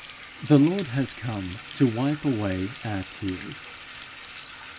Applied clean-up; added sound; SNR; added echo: none; Bathtub (filling or washing) / Water tap, faucet; 15 dB; none.